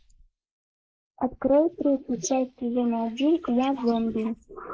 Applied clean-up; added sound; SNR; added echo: neural mask model Resemble Enhance denoiser.